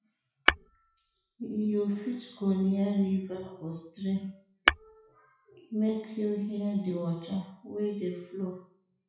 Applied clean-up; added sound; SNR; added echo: classical method WPE with log-MMSE.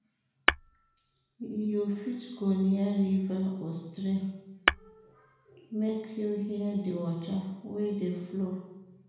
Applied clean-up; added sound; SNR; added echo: none; Tap / Hammer; 0 dB; reverberation time 1.0 s.